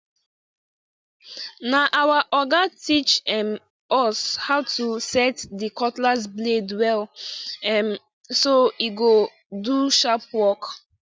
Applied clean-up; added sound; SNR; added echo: none; none; none; none.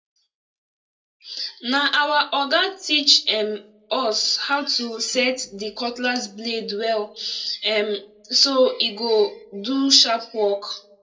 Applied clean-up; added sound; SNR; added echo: none; none; none; reverberation time 0.2 s.